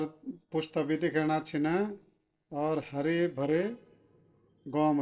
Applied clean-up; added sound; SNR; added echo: neural separator model SepFormer DNS4.